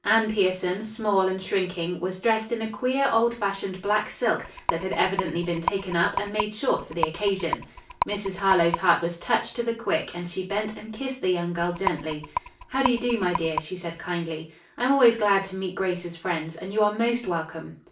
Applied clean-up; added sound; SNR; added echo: none; Rattle; 6 dB; reverberation time 0.3 s.